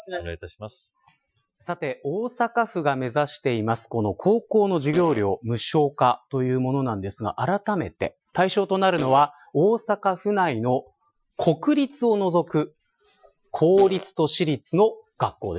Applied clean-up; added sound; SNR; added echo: classical method Wiener filter.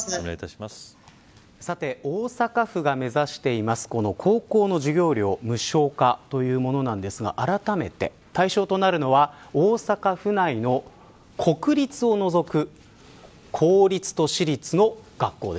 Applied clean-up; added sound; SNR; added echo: none; none; none; none.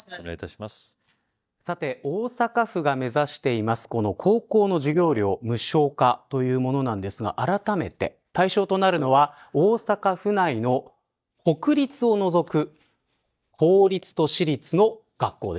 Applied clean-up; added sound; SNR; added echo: neural mask model DeepFilterNet 3.